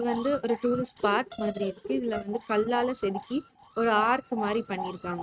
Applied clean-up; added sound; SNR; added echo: neural mask model RNNoise.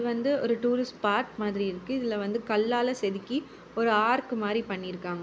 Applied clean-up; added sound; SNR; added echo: none; none; none; none.